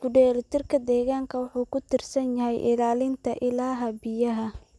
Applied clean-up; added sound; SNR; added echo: none; none; none; none.